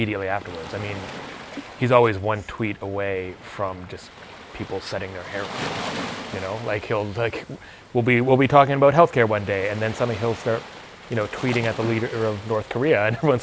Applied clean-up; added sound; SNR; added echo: none; Waves, surf; 14 dB; none.